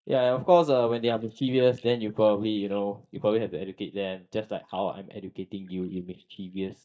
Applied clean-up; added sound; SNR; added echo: neural mask model DeepFilterNet 3.